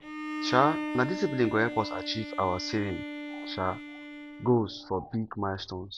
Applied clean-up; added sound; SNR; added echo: none; Bowed string instrument; 8 dB; none.